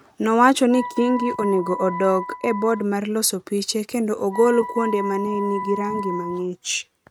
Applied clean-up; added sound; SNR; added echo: neural mask model RNNoise.